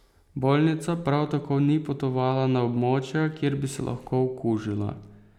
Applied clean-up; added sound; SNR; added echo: none; none; none; none.